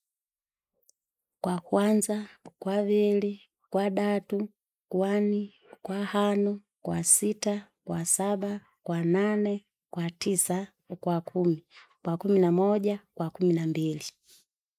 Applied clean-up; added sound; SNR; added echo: neural mask model Resemble Enhance denoiser.